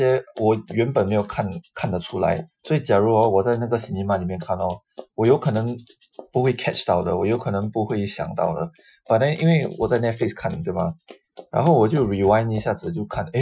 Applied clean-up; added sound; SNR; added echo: classical method Wiener filter.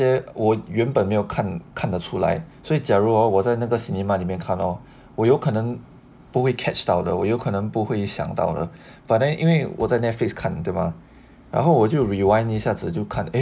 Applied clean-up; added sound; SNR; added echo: none; none; none; none.